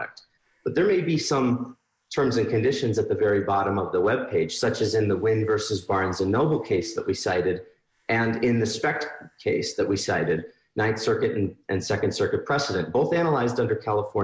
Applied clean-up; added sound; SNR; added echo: neural mask model Resemble Enhance denoiser.